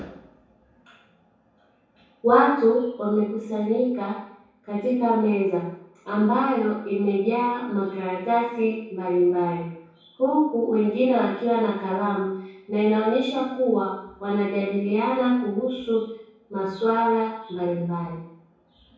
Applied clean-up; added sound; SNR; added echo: none; none; none; reverberation time 0.7 s.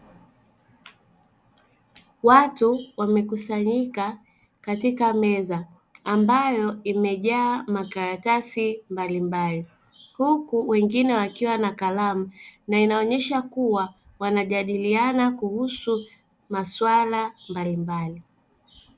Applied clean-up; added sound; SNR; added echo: none; none; none; none.